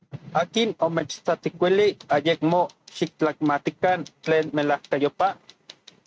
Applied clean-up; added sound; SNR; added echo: neural mask model RNNoise.